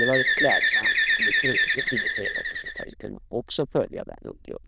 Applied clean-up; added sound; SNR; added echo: neural diffusion model UNIVERSE++.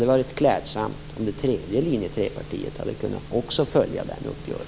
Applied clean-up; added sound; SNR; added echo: none; none; none; none.